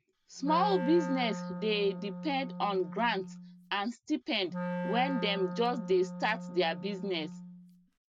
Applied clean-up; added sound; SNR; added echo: none; Wind instrument, woodwind instrument; 7 dB; none.